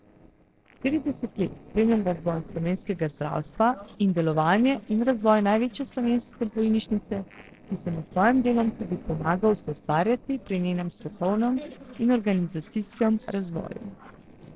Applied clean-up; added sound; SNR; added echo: neural separator model SepFormer DNS4.